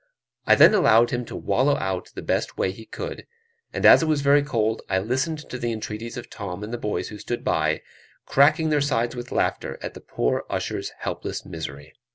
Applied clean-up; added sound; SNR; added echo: none; none; none; none.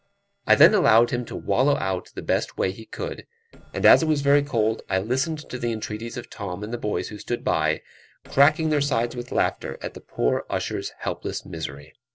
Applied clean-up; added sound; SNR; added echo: neural separator model SepFormer DNS4.